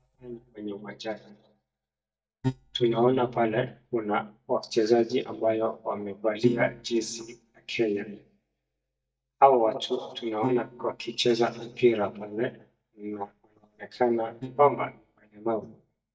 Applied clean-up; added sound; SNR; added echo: neural mask model DeepFilterNet 3.